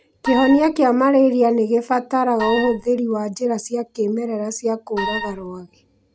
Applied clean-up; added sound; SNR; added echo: none; Wind instrument, woodwind instrument; 8 dB; none.